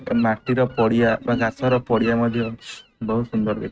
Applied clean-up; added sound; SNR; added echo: neural mask model RNNoise.